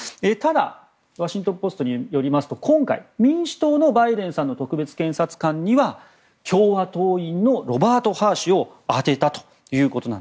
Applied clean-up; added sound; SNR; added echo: none; none; none; none.